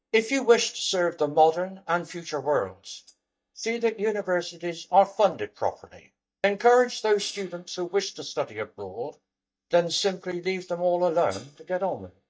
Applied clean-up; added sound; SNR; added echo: neural mask model DeepFilterNet 3.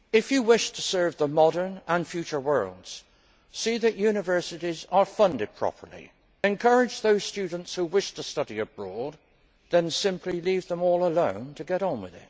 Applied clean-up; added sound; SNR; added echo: none; none; none; none.